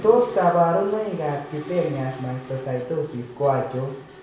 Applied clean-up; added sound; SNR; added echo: none; Mechanisms; 18 dB; reverberation time 0.7 s.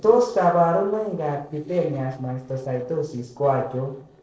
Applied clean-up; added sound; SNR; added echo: neural separator model SepFormer DNS4.